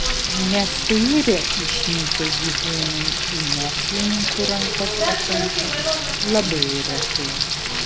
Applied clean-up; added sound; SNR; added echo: none; Frying (food); -3 dB; none.